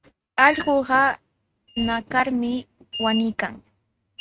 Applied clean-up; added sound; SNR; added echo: neural mask model RNNoise.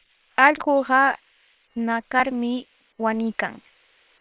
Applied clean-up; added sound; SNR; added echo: neural separator model SepFormer WHAM!.